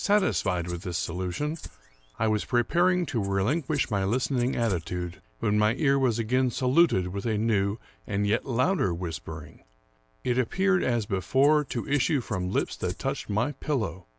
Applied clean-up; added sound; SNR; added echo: none; Rattle (instrument); 19 dB; none.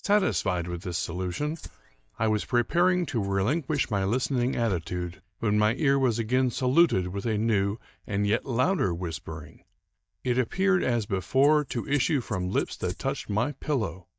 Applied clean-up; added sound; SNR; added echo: neural mask model DeepFilterNet 3.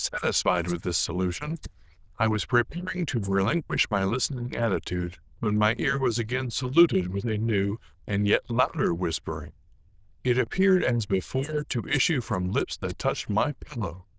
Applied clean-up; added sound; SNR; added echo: neural diffusion model UNIVERSE++.